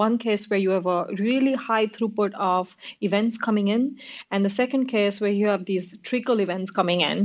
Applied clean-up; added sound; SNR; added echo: none; none; none; none.